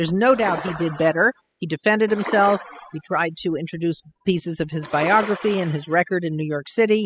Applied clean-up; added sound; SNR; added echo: classical method spectral subtraction.